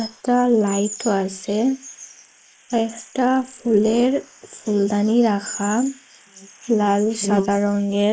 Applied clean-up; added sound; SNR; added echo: neural mask model Resemble Enhance denoiser.